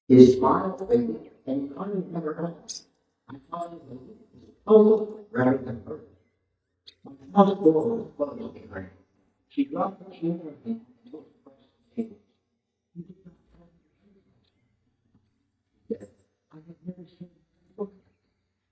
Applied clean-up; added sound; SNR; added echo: neural mask model DeepFilterNet 3.